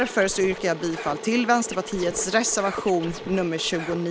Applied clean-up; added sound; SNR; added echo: none; Boiling / Water + Scratching (performance technique); 11 dB; none.